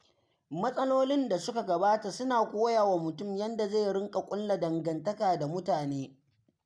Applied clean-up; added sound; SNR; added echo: none; none; none; none.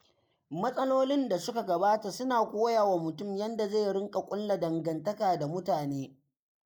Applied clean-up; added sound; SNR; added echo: neural mask model Resemble Enhance denoiser.